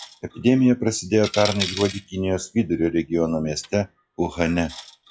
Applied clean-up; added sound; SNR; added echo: classical method log-MMSE.